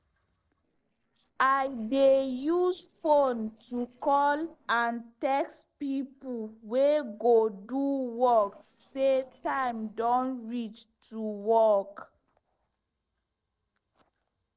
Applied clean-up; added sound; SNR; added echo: neural separator model SepFormer DNS4.